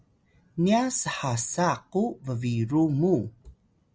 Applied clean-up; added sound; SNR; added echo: none; none; none; none.